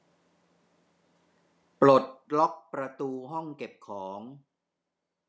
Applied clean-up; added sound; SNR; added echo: none; none; none; none.